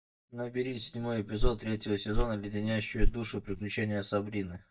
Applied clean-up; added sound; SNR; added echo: neural mask model DeepFilterNet 3.